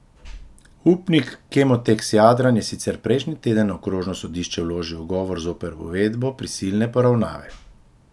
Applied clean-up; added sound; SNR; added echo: none; none; none; none.